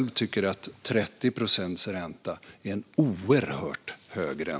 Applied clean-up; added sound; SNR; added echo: none; none; none; none.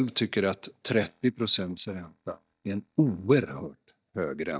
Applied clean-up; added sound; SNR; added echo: neural mask model DeepFilterNet 3.